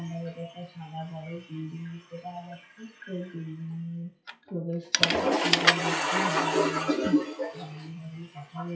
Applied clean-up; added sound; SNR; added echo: classical method WPE with log-MMSE.